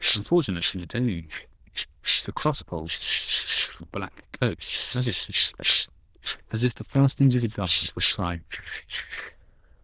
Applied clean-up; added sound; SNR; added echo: neural diffusion model UNIVERSE++.